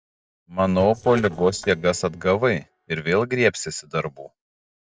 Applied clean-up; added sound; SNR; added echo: neural separator model SepFormer DNS4.